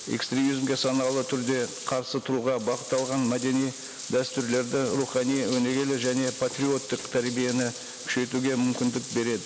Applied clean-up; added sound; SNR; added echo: none; Bathtub (filling or washing); 11 dB; none.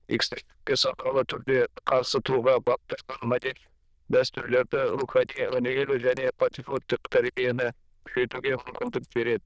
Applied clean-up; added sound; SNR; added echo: neural diffusion model UNIVERSE++.